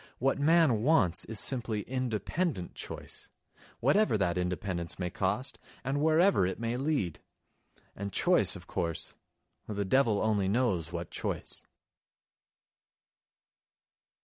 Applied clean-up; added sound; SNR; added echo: none; none; none; none.